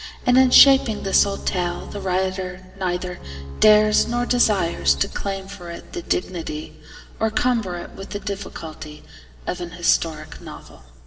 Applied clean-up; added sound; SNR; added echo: none; Bowed string instrument; 12 dB; reverberation time 2.4 s.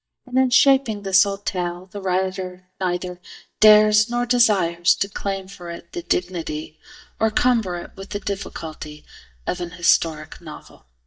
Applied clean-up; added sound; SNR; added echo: neural mask model DeepFilterNet 3.